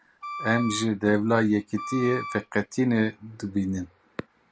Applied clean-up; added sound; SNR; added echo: none; Wind instrument, woodwind instrument; 11 dB; none.